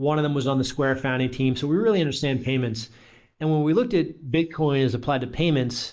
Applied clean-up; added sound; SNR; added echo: neural mask model Resemble Enhance denoiser.